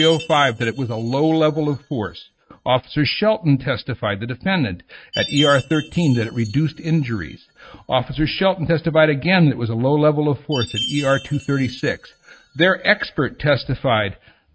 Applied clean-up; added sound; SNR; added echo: neural mask model RNNoise.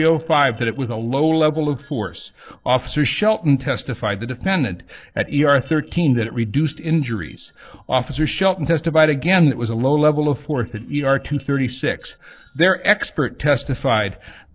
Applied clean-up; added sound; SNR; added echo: neural separator model SepFormer DNS4.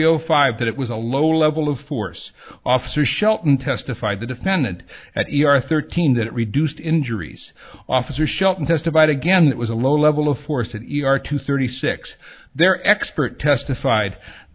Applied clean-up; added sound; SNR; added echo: none; none; none; none.